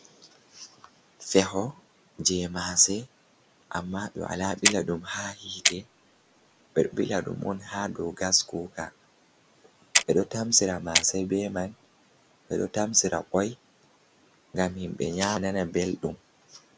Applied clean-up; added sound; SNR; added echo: none; Clock; 1 dB; none.